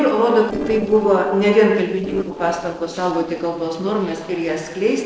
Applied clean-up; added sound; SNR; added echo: neural separator model SepFormer DNS4.